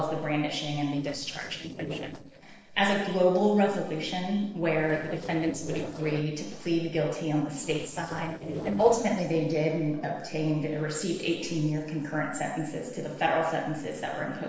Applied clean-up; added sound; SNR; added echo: neural separator model SepFormer DNS4.